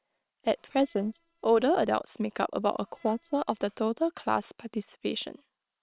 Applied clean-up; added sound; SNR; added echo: neural separator model SepFormer WHAM!.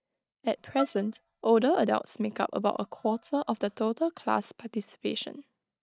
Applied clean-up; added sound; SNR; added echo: neural mask model DeepFilterNet 3.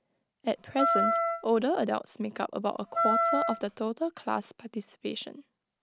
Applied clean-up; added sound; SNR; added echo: none; Wind instrument, woodwind instrument; -3 dB; none.